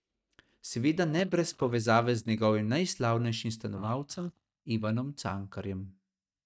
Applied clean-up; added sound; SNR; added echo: neural mask model DeepFilterNet 3.